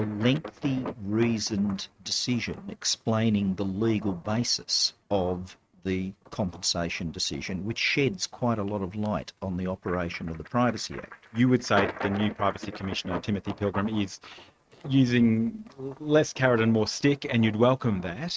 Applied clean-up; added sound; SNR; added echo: neural mask model RNNoise.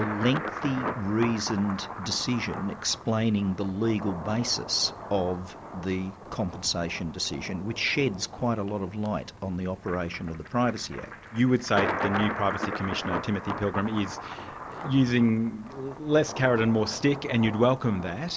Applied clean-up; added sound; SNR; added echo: none; Thunder; 9 dB; none.